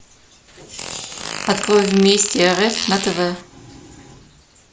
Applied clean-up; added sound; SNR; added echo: none; Fart; 9 dB; none.